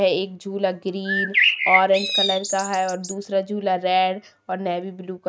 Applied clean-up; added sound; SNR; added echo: neural mask model RNNoise.